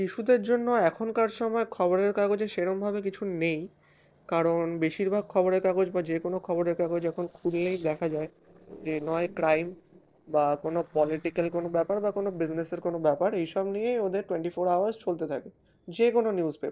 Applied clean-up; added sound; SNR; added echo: neural separator model SepFormer DNS4.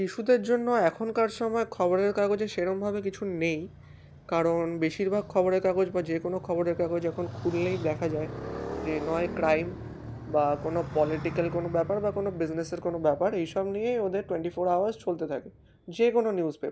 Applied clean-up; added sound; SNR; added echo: none; Motorcycle; 14 dB; none.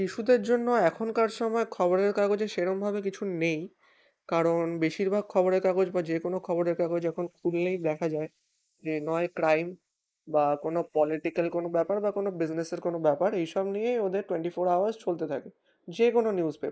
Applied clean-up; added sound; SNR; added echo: neural mask model Resemble Enhance denoiser.